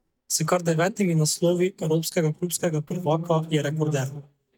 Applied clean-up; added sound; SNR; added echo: neural mask model DeepFilterNet 3.